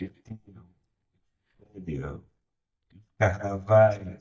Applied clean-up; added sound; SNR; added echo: neural mask model DeepFilterNet 3.